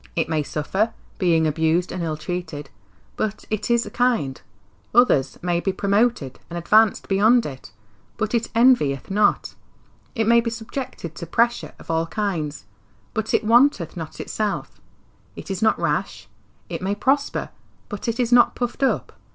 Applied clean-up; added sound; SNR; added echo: none; none; none; none.